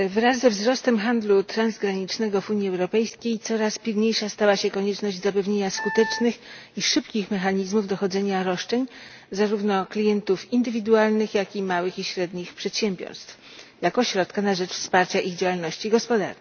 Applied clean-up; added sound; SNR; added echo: none; Wind instrument, woodwind instrument; 9 dB; none.